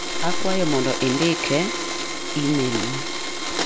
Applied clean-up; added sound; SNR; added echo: none; Domestic sounds, home sounds; 3 dB; none.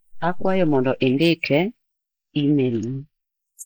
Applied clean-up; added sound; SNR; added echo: neural mask model Resemble Enhance denoiser.